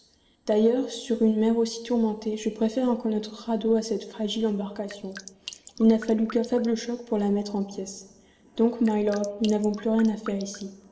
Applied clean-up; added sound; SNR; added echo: none; Drip; 19 dB; reverberation time 1.1 s.